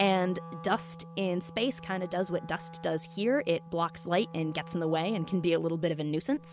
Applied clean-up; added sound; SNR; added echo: none; Wind instrument, woodwind instrument; 15 dB; none.